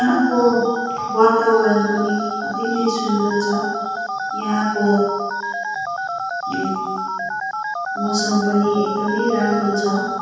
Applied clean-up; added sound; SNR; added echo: none; Telephone; 4 dB; reverberation time 1.2 s.